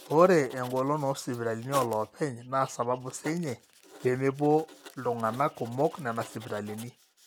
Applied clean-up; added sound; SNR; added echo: none; Writing; 19 dB; none.